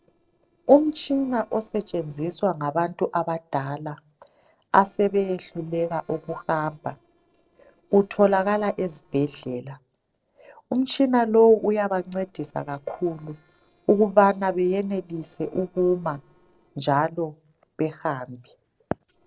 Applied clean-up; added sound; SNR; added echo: neural separator model SepFormer DNS4.